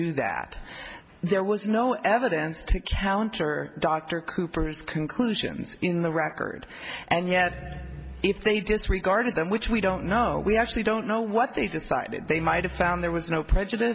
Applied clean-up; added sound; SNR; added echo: none; Growling; 14 dB; none.